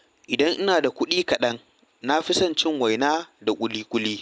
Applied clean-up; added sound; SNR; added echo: none; none; none; none.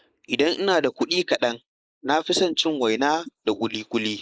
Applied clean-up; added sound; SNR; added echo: neural mask model Resemble Enhance denoiser.